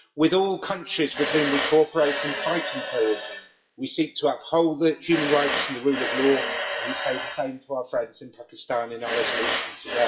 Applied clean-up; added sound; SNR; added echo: classical method WPE with log-MMSE.